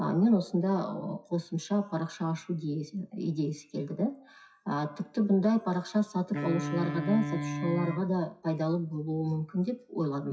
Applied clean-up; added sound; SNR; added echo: classical method WPE with log-MMSE.